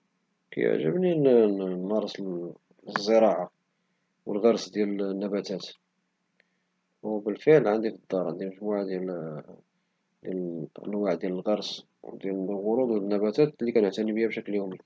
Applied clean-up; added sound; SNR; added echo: none; none; none; none.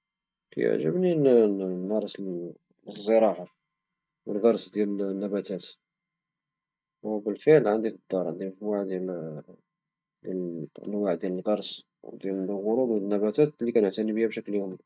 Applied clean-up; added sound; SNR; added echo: neural mask model DeepFilterNet 3.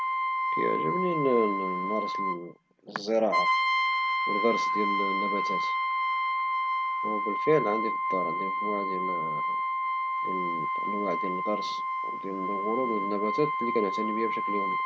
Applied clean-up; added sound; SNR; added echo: none; Brass instrument; -3 dB; none.